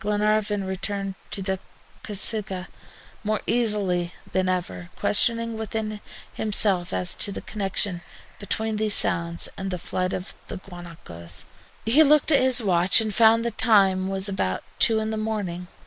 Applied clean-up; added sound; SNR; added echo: neural mask model Resemble Enhance denoiser.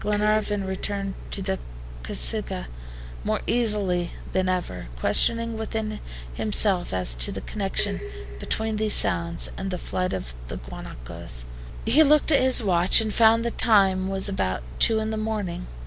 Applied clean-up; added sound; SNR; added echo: none; Dishes, pots, and pans; 14 dB; none.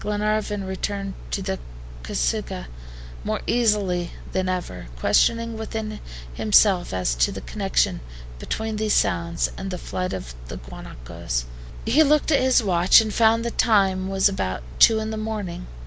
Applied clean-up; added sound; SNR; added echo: none; none; none; none.